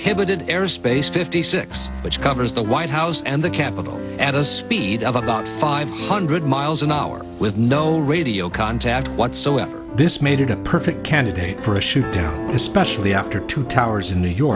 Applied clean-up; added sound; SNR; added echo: none; Piano; 10 dB; none.